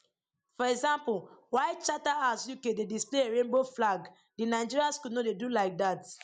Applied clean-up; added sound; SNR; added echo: none; none; none; none.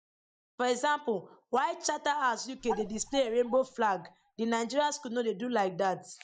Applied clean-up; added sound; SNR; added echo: neural mask model DeepFilterNet 3.